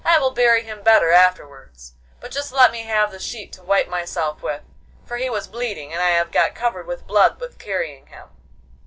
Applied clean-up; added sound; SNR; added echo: none; none; none; none.